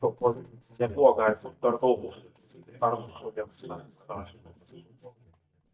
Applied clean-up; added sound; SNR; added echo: neural mask model DeepFilterNet 3.